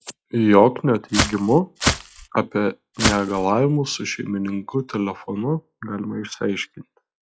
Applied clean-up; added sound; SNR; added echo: classical method log-MMSE.